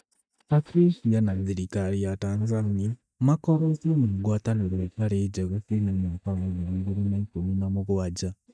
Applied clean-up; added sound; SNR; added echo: neural mask model DeepFilterNet 3.